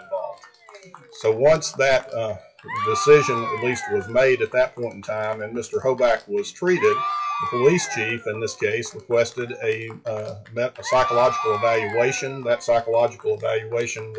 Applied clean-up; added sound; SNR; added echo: classical method WPE with log-MMSE.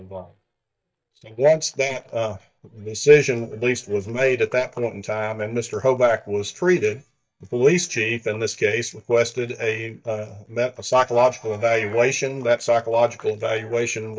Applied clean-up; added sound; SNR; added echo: neural mask model DeepFilterNet 3.